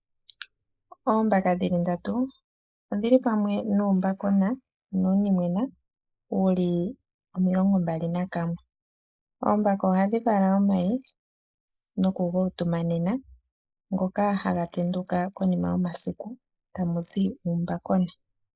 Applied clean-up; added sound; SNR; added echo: neural mask model Resemble Enhance denoiser.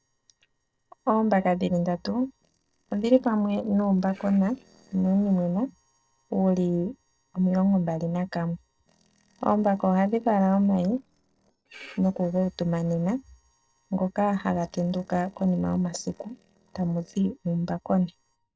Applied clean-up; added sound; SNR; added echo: neural separator model SepFormer DNS4.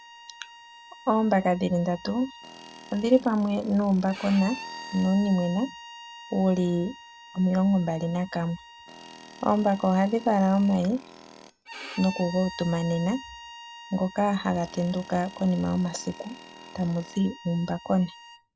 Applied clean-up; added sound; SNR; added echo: none; Tools + Bowed string instrument; 18 dB; none.